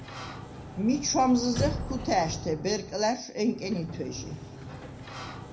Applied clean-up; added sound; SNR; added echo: none; Sliding door; 8 dB; reverberation time 0.4 s.